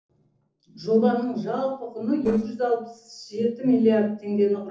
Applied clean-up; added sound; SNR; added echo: neural separator model SepFormer DNS4.